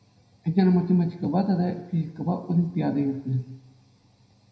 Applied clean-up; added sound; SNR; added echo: none; none; none; reverberation time 0.8 s.